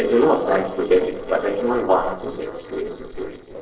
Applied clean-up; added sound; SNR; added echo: neural separator model SepFormer DNS4.